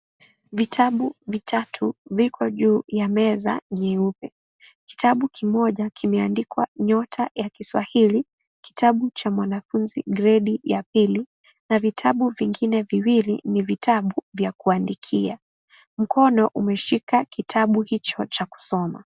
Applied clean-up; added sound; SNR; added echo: none; none; none; none.